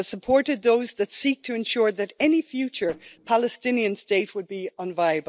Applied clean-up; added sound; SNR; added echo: neural separator model SepFormer DNS4.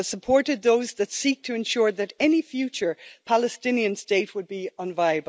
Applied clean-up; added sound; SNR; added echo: none; none; none; none.